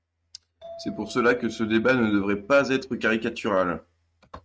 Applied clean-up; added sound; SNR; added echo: neural mask model RNNoise.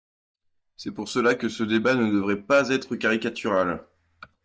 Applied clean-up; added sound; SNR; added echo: neural mask model DeepFilterNet 3.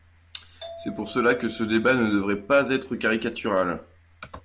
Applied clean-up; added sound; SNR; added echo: none; Doorbell; 20 dB; none.